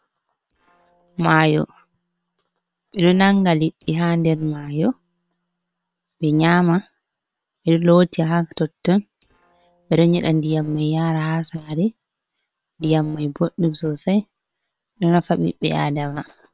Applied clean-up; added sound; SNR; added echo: neural separator model SepFormer WHAM!.